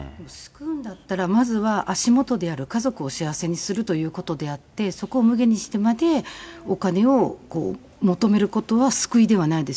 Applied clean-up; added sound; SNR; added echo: none; none; none; none.